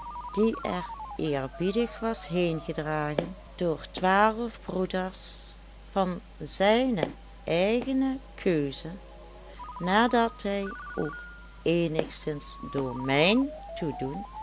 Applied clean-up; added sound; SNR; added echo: none; Walk, footsteps + Ringtone; 13 dB; none.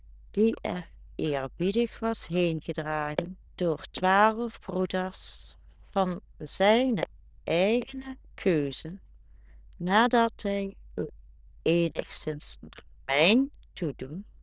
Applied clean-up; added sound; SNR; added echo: neural diffusion model UNIVERSE++.